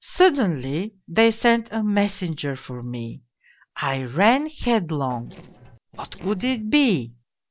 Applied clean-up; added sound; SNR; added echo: neural separator model SepFormer DNS4.